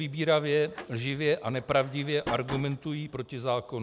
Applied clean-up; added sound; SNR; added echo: none; Slam; 14 dB; none.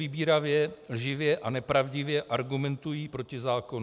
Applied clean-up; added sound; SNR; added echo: none; none; none; none.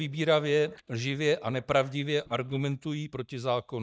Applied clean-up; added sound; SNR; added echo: neural mask model DeepFilterNet 3.